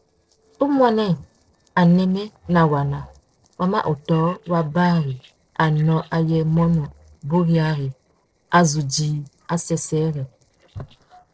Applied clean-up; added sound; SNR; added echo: neural separator model SepFormer DNS4.